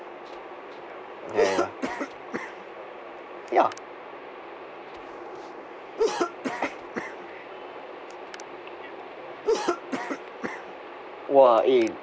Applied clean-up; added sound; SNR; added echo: none; Cough; 5 dB; none.